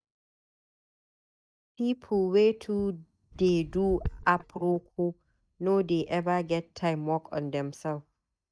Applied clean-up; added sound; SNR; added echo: neural mask model DeepFilterNet 3.